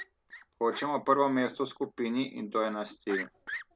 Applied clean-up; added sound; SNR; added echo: none; Fowl; 14 dB; none.